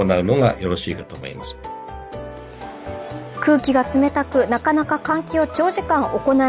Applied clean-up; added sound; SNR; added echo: none; none; none; none.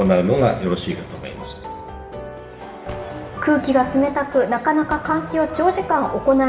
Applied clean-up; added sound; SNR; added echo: none; Gunshot, gunfire; 19 dB; reverberation time 1.1 s.